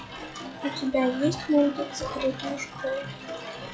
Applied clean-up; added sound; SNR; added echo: classical method log-MMSE.